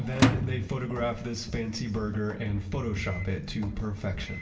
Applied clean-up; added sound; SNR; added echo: none; Microwave oven; 3 dB; reverberation time 0.8 s.